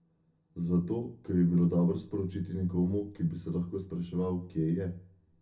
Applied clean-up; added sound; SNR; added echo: none; none; none; reverberation time 0.3 s.